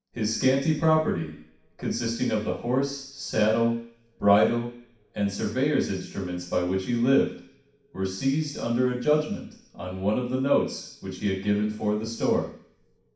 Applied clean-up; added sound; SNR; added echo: none; none; none; reverberation time 0.6 s.